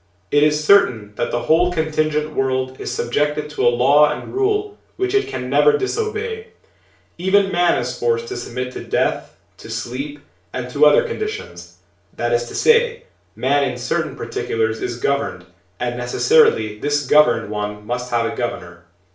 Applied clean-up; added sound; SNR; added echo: none; none; none; reverberation time 0.4 s.